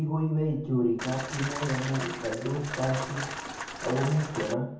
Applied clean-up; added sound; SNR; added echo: none; Rain; 7 dB; reverberation time 0.7 s.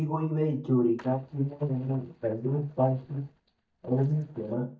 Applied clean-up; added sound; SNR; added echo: neural mask model DeepFilterNet 3.